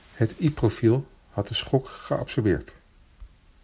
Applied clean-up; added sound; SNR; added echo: none; none; none; none.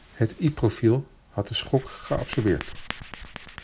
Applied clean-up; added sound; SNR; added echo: none; Writing; 15 dB; none.